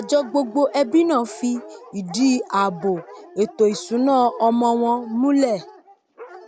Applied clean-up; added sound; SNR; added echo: none; Dog; 19 dB; none.